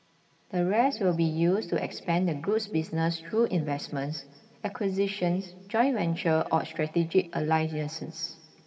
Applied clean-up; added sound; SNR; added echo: none; none; none; reverberation time 1.9 s.